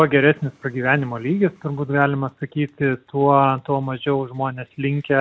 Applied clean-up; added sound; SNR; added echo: none; none; none; none.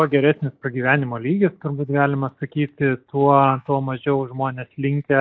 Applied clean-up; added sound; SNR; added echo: neural mask model DeepFilterNet 3.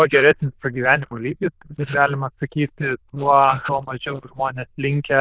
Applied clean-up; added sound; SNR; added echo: neural diffusion model UNIVERSE++.